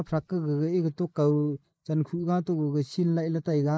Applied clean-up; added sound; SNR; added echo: neural mask model Resemble Enhance denoiser.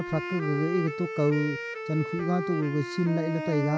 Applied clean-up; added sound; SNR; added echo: none; Wind instrument, woodwind instrument; 6 dB; none.